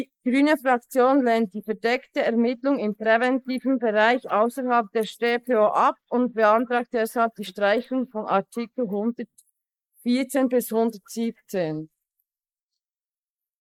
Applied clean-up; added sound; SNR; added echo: neural mask model Resemble Enhance denoiser.